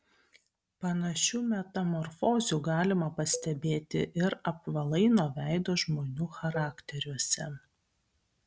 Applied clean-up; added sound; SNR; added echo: none; Cowbell; 18 dB; none.